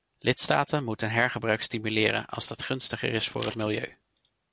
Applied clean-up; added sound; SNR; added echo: none; Scissors; 13 dB; none.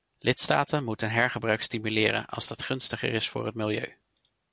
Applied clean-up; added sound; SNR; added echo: none; none; none; none.